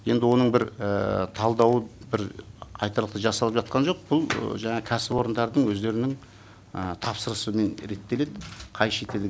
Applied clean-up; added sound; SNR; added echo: none; none; none; none.